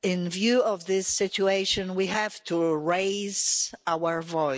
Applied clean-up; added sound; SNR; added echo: none; none; none; none.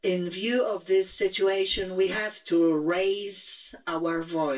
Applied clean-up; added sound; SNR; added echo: none; none; none; reverberation time 0.2 s.